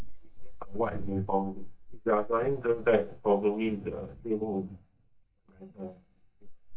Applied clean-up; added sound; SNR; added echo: neural mask model DeepFilterNet 3.